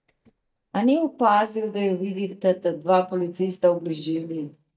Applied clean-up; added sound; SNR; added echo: neural mask model DeepFilterNet 3.